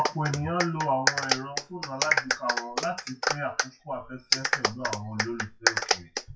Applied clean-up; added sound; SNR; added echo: classical method WPE with log-MMSE.